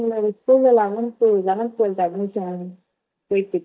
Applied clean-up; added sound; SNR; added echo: neural mask model DeepFilterNet 3.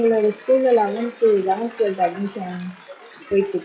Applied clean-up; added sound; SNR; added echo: classical method WPE with log-MMSE.